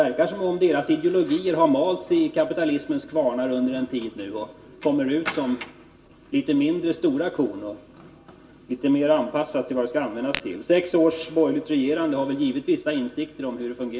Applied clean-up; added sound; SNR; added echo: none; Tap / Glass; 12 dB; reverberation time 0.2 s.